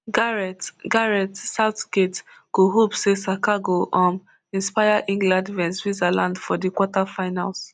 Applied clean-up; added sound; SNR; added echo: none; none; none; none.